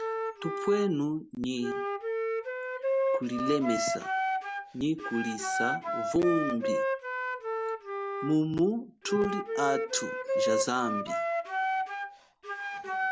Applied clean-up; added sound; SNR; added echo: none; Wind instrument, woodwind instrument; 0 dB; none.